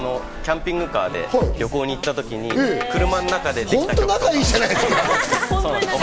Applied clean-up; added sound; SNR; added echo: none; Waves, surf; 15 dB; none.